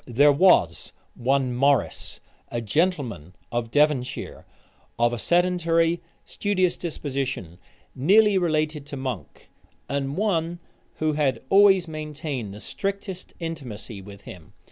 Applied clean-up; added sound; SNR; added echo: none; none; none; none.